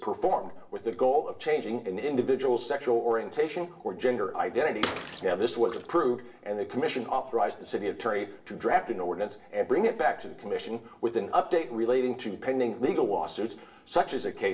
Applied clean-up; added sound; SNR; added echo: none; Bathtub (filling or washing) / Water / Splash, splatter; 10 dB; reverberation time 0.6 s.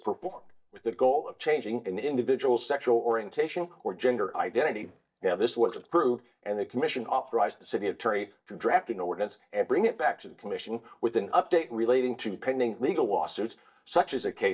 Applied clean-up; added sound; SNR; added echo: neural mask model DeepFilterNet 3.